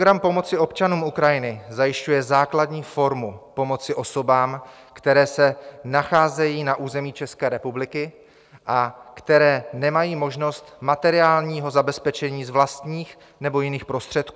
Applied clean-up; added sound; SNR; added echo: none; none; none; none.